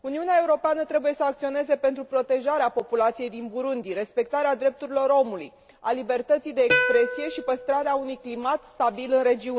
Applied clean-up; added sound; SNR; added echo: none; Plucked string instrument; 5 dB; none.